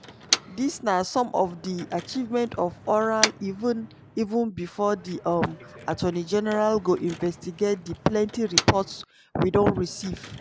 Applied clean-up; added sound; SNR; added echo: none; Motor vehicle (road); 9 dB; none.